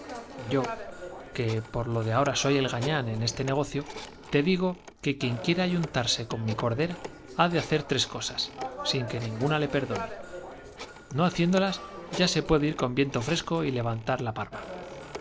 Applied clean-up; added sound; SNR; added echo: none; Telephone; 12 dB; none.